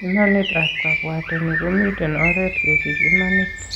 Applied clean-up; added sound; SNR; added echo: none; Bird; 0 dB; none.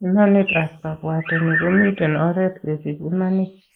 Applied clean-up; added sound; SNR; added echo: neural mask model Resemble Enhance denoiser.